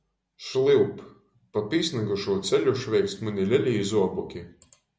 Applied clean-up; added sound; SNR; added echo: none; none; none; none.